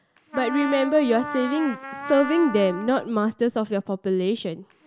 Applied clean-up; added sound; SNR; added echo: none; Trumpet; 12 dB; none.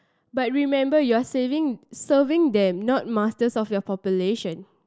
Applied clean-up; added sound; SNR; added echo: none; none; none; none.